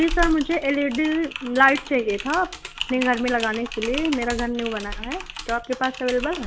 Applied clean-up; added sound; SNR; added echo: none; Typing; 9 dB; none.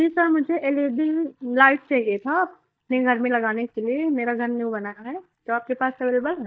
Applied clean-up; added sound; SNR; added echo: neural mask model DeepFilterNet 3.